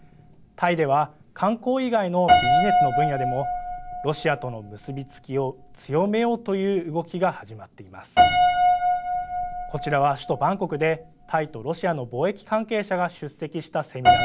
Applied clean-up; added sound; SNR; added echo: none; Piano; 0 dB; none.